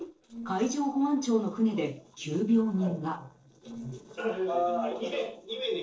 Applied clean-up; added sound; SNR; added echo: neural separator model SepFormer DNS4.